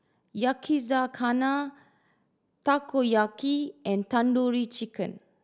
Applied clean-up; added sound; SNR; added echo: none; none; none; none.